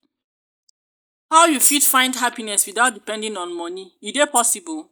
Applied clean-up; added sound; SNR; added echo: neural mask model DeepFilterNet 3.